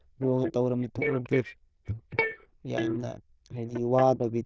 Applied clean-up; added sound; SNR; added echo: neural diffusion model UNIVERSE++.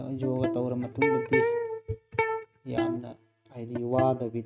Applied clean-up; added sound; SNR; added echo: neural mask model RNNoise.